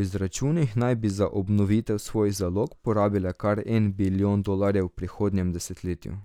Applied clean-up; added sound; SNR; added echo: none; none; none; none.